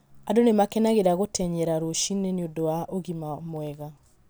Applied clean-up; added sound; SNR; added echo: none; none; none; none.